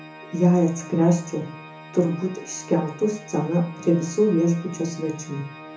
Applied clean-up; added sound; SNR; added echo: none; Organ; 17 dB; reverberation time 0.6 s.